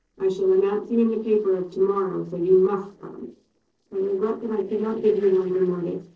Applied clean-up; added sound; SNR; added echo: neural separator model SepFormer DNS4.